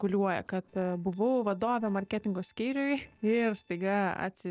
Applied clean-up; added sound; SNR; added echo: neural separator model SepFormer DNS4.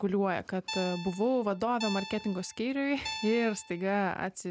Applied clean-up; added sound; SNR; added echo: none; Guitar; 11 dB; none.